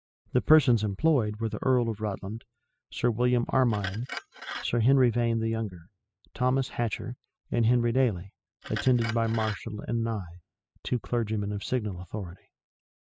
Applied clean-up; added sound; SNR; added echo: classical method spectral subtraction.